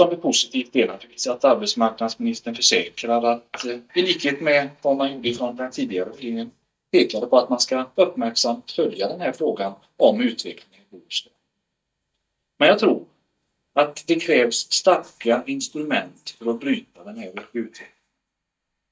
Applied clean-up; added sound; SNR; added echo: neural mask model DeepFilterNet 3.